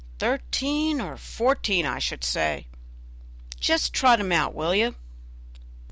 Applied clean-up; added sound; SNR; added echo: none; none; none; none.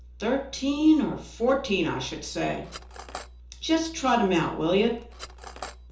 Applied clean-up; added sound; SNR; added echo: none; Cutlery, silverware; 17 dB; reverberation time 0.6 s.